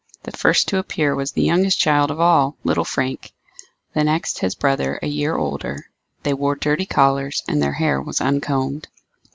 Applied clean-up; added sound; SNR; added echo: none; none; none; none.